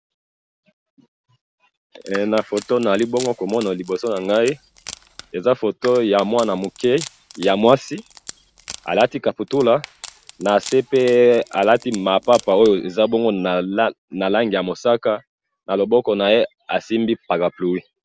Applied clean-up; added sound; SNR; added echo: none; Wood; 20 dB; none.